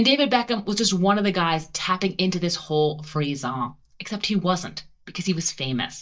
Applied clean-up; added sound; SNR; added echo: neural mask model DeepFilterNet 3.